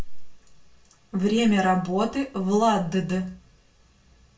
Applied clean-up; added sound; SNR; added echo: none; none; none; reverberation time 0.3 s.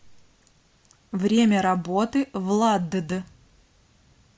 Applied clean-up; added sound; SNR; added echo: none; none; none; none.